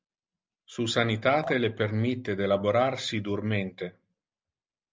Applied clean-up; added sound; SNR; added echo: none; Drip; 17 dB; none.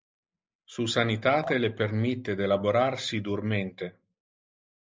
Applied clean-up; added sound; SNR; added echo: neural mask model Resemble Enhance denoiser.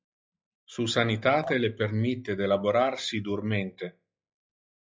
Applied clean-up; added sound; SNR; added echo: classical method log-MMSE.